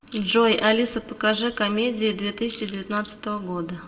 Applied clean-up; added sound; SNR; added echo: none; Chewing, mastication / Crushing; 17 dB; reverberation time 0.8 s.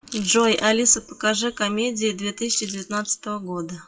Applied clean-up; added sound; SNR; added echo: classical method WPE with log-MMSE.